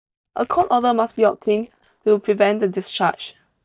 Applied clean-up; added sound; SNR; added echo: neural mask model DeepFilterNet 3.